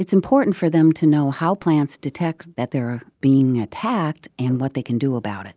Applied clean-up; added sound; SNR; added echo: none; none; none; none.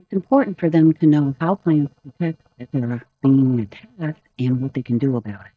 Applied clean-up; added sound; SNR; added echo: neural mask model DeepFilterNet 3.